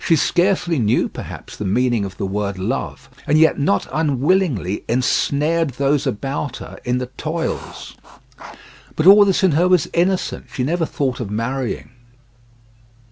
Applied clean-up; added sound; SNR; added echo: none; Writing; 18 dB; none.